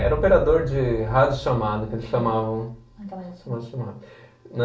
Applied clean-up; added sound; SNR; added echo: none; Boom; 11 dB; reverberation time 0.3 s.